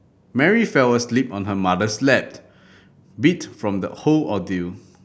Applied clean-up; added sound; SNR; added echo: none; none; none; none.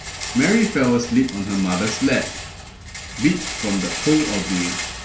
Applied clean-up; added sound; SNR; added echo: none; Rattle; 8 dB; reverberation time 0.3 s.